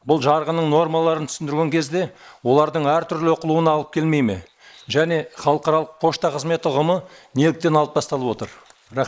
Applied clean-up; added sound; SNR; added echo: neural mask model Resemble Enhance denoiser.